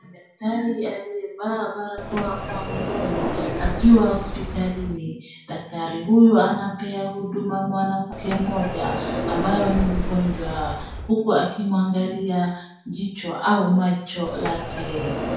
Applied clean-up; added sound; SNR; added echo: none; Sliding door; 8 dB; reverberation time 0.5 s.